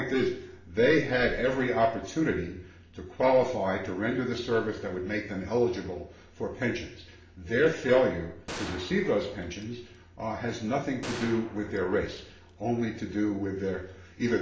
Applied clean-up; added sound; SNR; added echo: none; Gunshot, gunfire; 14 dB; reverberation time 0.6 s.